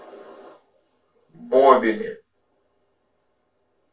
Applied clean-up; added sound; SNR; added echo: none; none; none; reverberation time 0.2 s.